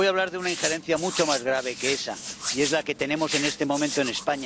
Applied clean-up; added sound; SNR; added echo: none; Hands; 7 dB; none.